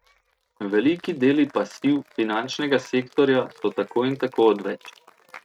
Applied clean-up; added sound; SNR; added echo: neural mask model RNNoise.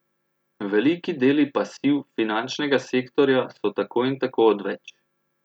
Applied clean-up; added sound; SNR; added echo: none; none; none; none.